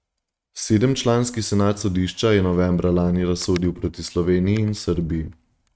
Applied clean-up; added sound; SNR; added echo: neural mask model RNNoise.